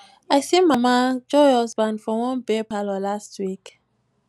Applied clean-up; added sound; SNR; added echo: none; none; none; none.